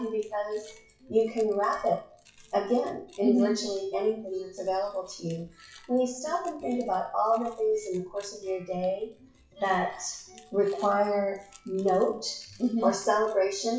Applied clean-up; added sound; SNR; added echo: classical method WPE with log-MMSE.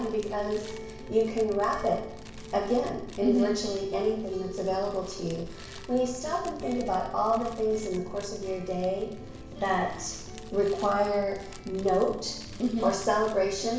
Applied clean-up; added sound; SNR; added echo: none; Fire; 16 dB; reverberation time 0.7 s.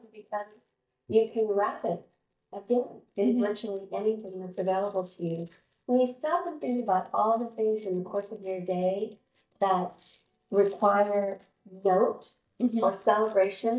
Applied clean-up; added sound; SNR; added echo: neural mask model DeepFilterNet 3.